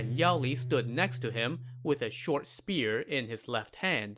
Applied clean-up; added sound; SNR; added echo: none; Guitar; 8 dB; none.